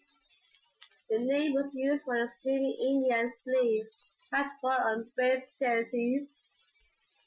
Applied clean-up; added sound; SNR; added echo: classical method Wiener filter.